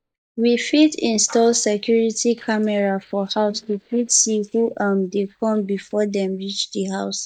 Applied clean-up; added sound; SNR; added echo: neural mask model DeepFilterNet 3.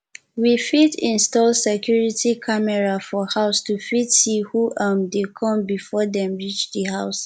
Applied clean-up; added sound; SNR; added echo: none; none; none; none.